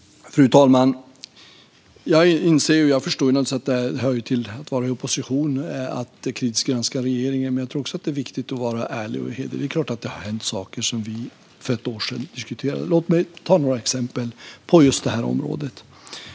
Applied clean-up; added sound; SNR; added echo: none; none; none; none.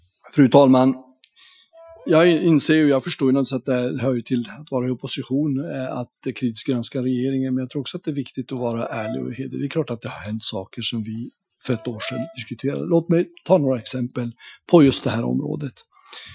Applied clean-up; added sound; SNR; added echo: classical method Wiener filter.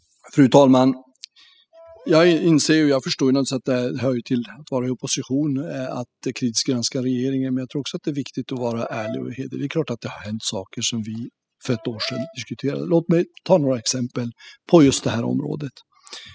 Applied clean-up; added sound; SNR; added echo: classical method spectral subtraction.